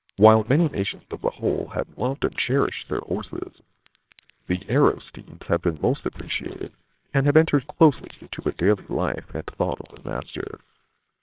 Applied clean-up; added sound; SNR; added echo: neural separator model SepFormer WHAMR!.